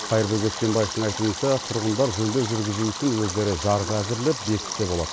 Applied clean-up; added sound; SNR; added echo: none; Stream; 8 dB; none.